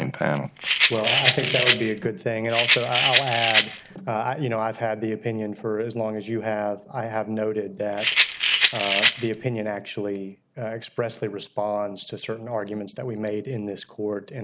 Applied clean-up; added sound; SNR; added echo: none; Rattle; -4 dB; none.